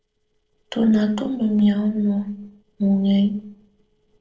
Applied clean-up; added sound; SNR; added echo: neural separator model SepFormer DNS4.